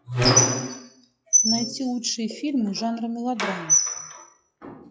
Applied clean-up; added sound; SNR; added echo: classical method log-MMSE.